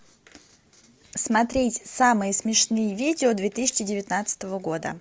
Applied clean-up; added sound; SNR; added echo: none; none; none; none.